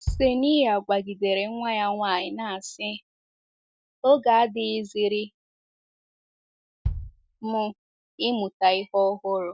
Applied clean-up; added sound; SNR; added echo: none; Bass drum; 10 dB; none.